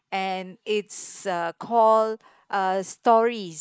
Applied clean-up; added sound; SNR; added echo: neural mask model Resemble Enhance denoiser.